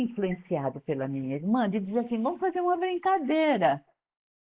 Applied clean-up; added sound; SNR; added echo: neural mask model Resemble Enhance denoiser.